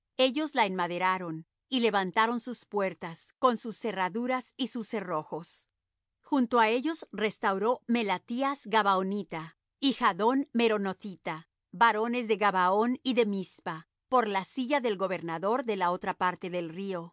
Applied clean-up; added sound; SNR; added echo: none; none; none; none.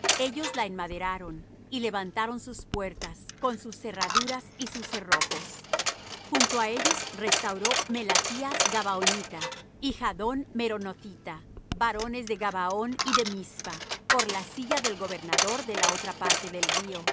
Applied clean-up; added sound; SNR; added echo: none; Coin (dropping); -2 dB; none.